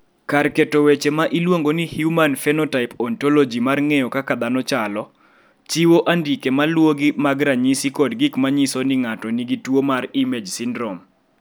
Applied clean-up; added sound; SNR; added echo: none; none; none; none.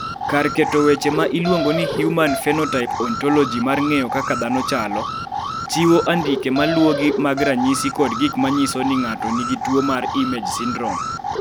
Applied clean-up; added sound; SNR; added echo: none; Alarm; 5 dB; none.